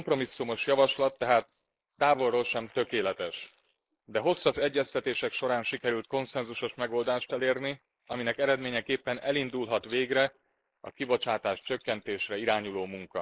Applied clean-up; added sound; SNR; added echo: neural mask model Resemble Enhance denoiser.